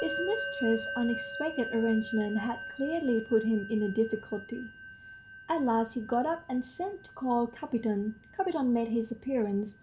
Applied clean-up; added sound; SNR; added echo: none; Musical instrument; 11 dB; none.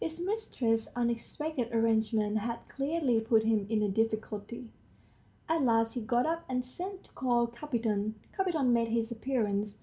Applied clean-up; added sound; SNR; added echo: none; none; none; none.